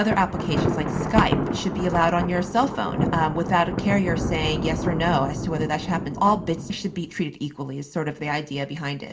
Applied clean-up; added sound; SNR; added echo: none; Thunder; 3 dB; reverberation time 0.4 s.